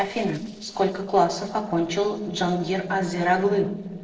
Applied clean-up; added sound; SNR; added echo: neural separator model SepFormer DNS4.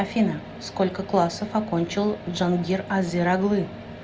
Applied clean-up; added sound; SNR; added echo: none; none; none; none.